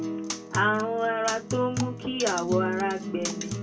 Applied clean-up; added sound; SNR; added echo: none; Acoustic guitar; 4 dB; reverberation time 0.2 s.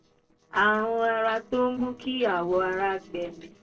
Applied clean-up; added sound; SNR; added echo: neural separator model SepFormer DNS4.